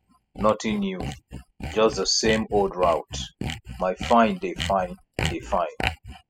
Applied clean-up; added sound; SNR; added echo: classical method spectral subtraction.